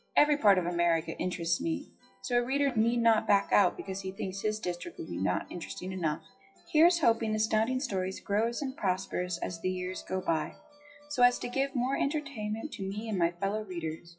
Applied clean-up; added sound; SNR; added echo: classical method WPE with log-MMSE.